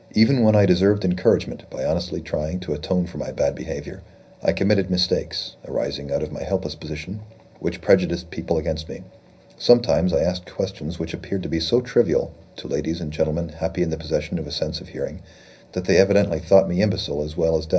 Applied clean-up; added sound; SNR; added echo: none; none; none; reverberation time 0.5 s.